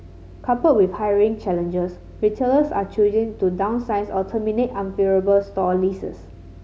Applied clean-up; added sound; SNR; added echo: none; none; none; none.